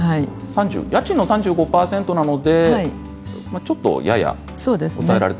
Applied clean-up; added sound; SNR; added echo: none; Piano; 18 dB; none.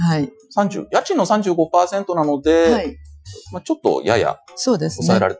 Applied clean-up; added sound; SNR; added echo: classical method Wiener filter.